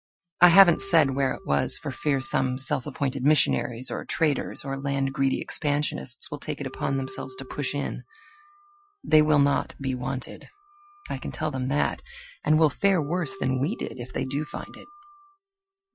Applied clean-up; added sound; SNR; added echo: classical method Wiener filter.